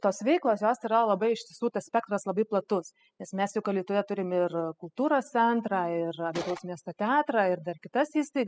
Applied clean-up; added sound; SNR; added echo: classical method spectral subtraction.